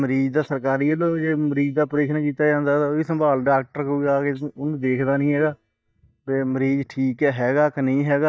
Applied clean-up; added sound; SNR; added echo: neural mask model DeepFilterNet 3.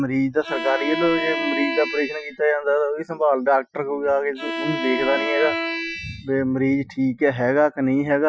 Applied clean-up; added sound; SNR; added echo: classical method Wiener filter.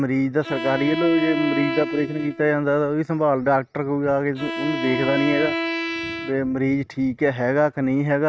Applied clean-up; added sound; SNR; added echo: neural mask model RNNoise.